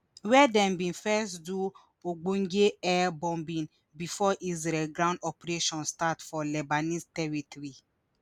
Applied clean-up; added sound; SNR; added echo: none; none; none; none.